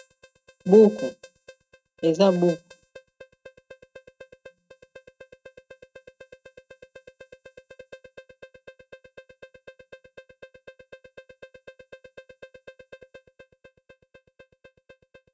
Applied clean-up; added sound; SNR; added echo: neural mask model RNNoise.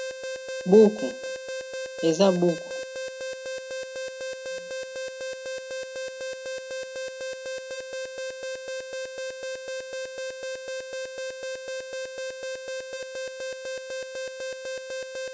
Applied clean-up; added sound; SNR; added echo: none; Alarm; 3 dB; none.